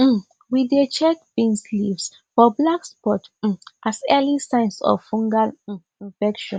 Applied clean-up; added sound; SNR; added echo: none; none; none; none.